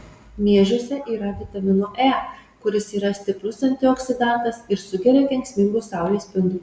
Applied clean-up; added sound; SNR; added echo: none; none; none; none.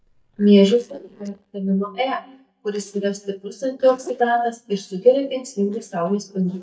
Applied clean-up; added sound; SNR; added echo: neural mask model DeepFilterNet 3.